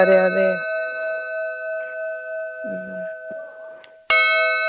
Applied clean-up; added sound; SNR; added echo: none; Percussion; -2 dB; none.